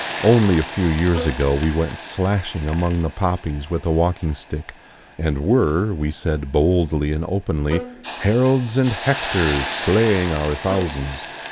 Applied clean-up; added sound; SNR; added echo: none; Bowed string instrument + Hiss; 10 dB; none.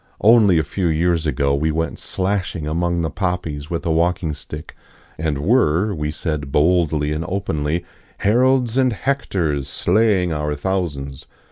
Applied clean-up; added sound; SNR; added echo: none; none; none; none.